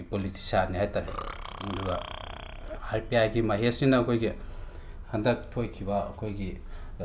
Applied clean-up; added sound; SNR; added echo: none; Burping, eructation; 11 dB; none.